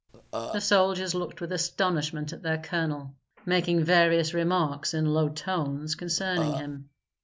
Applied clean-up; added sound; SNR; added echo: none; Burping, eructation; 8 dB; none.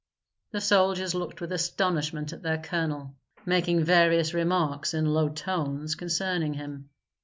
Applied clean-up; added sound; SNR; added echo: none; none; none; none.